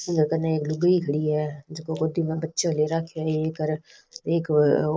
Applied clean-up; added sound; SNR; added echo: neural mask model Resemble Enhance denoiser.